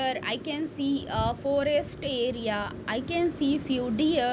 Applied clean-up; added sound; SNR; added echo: none; none; none; none.